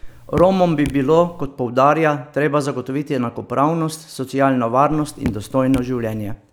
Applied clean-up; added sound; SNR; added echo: none; Raindrop / Drip; 13 dB; none.